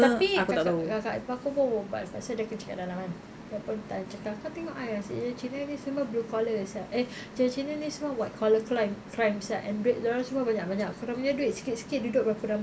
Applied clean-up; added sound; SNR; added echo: none; none; none; none.